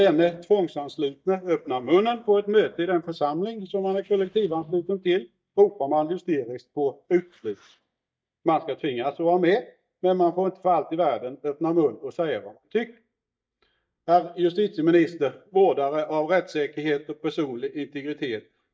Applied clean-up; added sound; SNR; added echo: neural mask model DeepFilterNet 3.